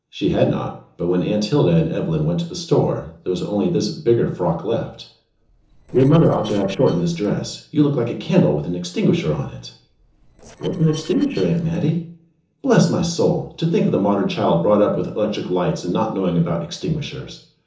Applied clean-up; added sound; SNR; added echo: neural separator model SepFormer DNS4.